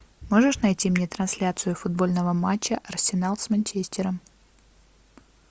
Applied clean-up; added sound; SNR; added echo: none; none; none; none.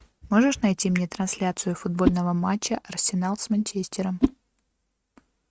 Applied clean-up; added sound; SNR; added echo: neural mask model RNNoise.